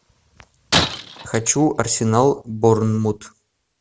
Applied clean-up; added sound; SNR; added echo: none; Shatter; 6 dB; none.